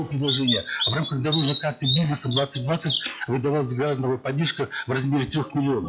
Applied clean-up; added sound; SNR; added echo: classical method log-MMSE.